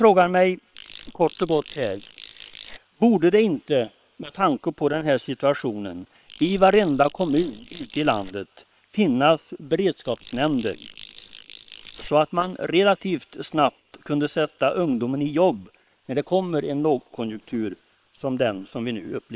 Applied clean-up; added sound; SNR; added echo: neural separator model SepFormer WHAM!.